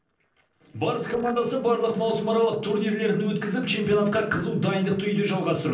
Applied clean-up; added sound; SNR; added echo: neural separator model SepFormer DNS4.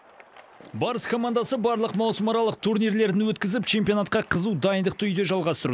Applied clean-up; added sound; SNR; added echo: none; none; none; none.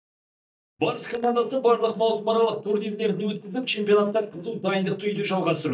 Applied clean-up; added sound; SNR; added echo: neural mask model DeepFilterNet 3.